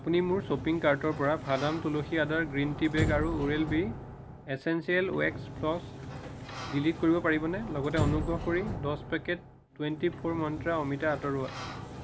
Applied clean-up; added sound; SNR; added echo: none; Sliding door; 7 dB; none.